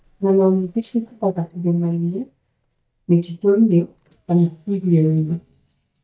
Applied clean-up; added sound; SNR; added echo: neural mask model DeepFilterNet 3.